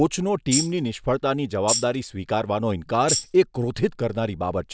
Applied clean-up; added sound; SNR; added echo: none; Tambourine; 2 dB; none.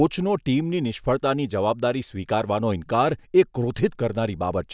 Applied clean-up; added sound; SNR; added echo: none; none; none; none.